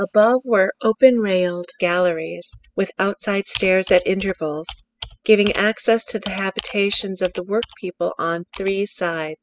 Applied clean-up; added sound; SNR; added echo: classical method spectral subtraction.